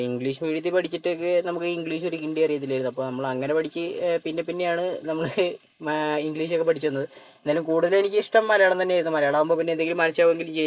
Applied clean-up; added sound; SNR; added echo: neural mask model Resemble Enhance denoiser.